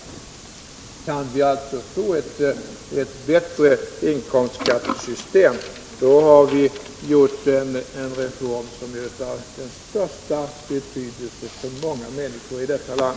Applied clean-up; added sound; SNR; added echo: none; none; none; none.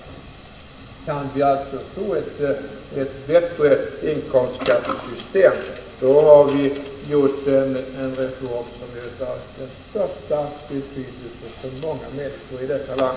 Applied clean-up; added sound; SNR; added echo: none; none; none; reverberation time 0.9 s.